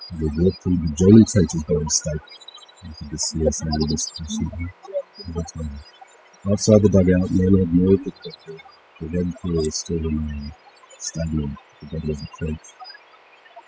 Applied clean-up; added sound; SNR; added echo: classical method spectral subtraction.